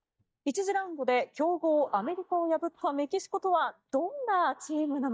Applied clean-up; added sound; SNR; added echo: neural mask model DeepFilterNet 3.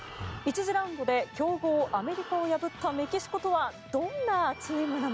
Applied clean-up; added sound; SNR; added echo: none; Breathing; 16 dB; none.